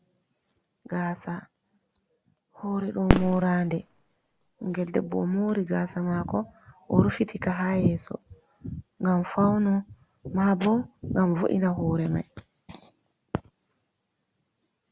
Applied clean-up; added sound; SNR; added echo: none; Fireworks; 1 dB; none.